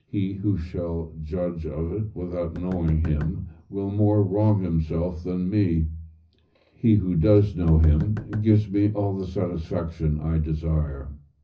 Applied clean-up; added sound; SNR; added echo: none; Knock; 16 dB; reverberation time 0.4 s.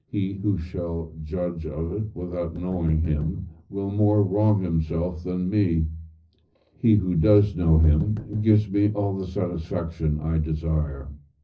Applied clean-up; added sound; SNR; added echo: neural separator model SepFormer DNS4.